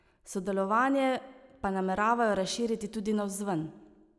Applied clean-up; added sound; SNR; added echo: none; none; none; none.